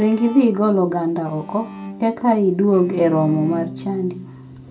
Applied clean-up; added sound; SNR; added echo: none; Bowed string instrument; 15 dB; reverberation time 0.2 s.